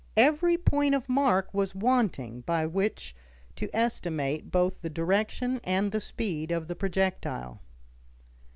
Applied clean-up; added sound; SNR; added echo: none; none; none; none.